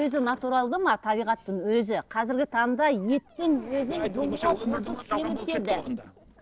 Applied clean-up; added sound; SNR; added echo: neural separator model SepFormer DNS4.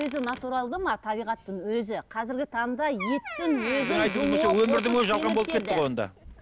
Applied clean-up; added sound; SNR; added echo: none; Door; 13 dB; none.